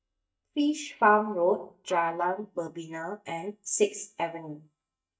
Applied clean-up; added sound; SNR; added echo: neural mask model DeepFilterNet 3.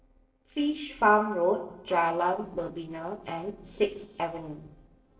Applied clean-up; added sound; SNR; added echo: neural separator model SepFormer DNS4.